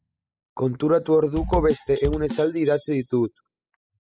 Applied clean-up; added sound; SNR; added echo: classical method spectral subtraction.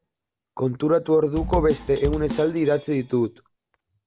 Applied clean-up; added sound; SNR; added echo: none; Bass drum / Snare drum; 8 dB; none.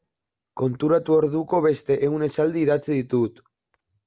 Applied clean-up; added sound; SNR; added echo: none; none; none; none.